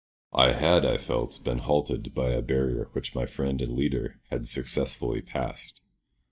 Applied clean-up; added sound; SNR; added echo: neural mask model DeepFilterNet 3.